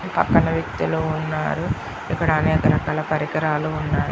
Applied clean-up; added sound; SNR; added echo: none; none; none; none.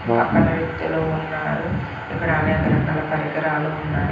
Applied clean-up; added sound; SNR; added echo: none; Brass instrument; 7 dB; reverberation time 0.9 s.